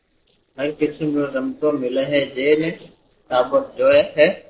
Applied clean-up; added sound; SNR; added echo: neural separator model SepFormer DNS4.